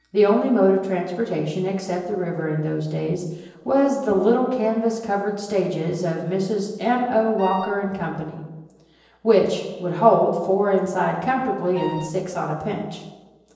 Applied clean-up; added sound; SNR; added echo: neural separator model SepFormer DNS4.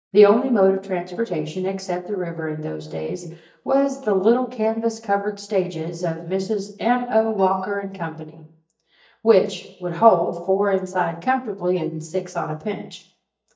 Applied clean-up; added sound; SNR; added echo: neural mask model DeepFilterNet 3.